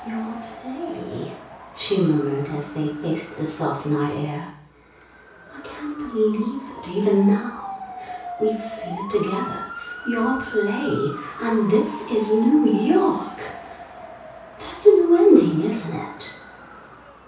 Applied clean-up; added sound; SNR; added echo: none; Motor vehicle (road) / Siren; 15 dB; reverberation time 0.6 s.